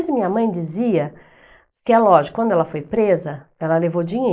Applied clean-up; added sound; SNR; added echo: neural mask model Resemble Enhance denoiser.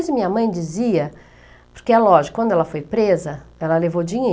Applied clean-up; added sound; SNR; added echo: none; none; none; none.